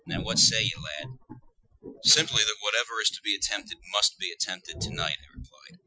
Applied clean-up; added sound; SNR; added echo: classical method Wiener filter.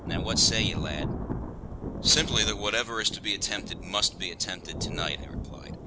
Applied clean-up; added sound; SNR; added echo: none; Thunder / Rain; 4 dB; none.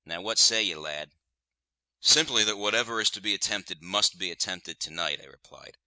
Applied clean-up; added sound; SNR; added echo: none; none; none; none.